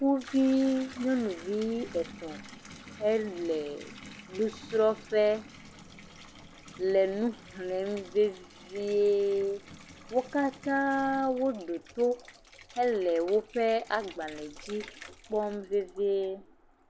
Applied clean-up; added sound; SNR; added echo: none; Bathtub (filling or washing) / Water tap, faucet; 19 dB; none.